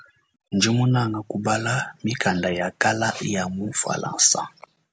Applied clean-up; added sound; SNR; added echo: none; none; none; none.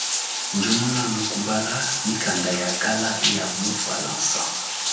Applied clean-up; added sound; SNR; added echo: none; Bathtub (filling or washing); -1 dB; reverberation time 0.9 s.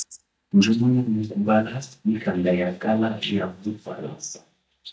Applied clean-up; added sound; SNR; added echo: neural mask model DeepFilterNet 3.